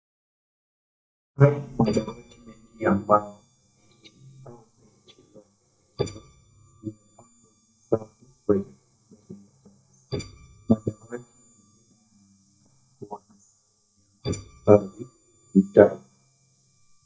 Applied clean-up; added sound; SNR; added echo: neural mask model DeepFilterNet 3.